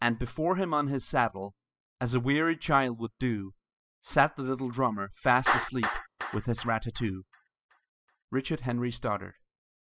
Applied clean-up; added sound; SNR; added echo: classical method spectral subtraction.